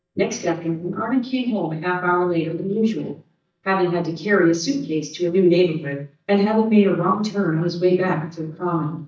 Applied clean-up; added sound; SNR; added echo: neural mask model DeepFilterNet 3.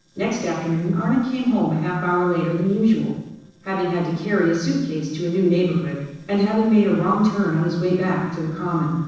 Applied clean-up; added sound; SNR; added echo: neural separator model SepFormer DNS4.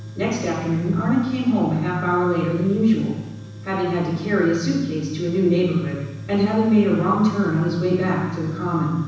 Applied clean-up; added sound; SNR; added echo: none; Tools; 15 dB; reverberation time 1.1 s.